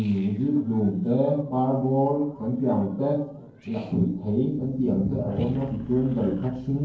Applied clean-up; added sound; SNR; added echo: neural separator model SepFormer DNS4.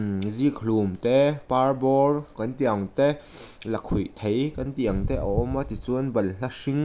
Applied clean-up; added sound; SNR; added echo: none; none; none; none.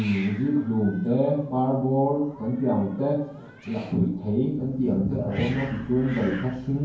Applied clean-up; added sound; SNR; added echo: none; Hiss; 19 dB; reverberation time 0.9 s.